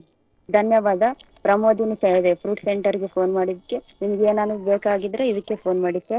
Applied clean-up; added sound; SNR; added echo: neural separator model SepFormer DNS4.